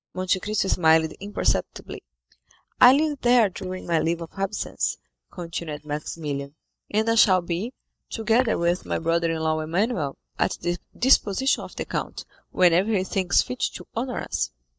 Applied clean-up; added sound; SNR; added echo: neural mask model DeepFilterNet 3.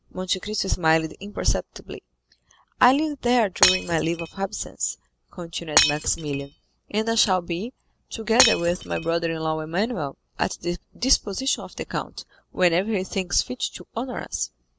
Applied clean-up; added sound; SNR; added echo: none; Shatter; 0 dB; none.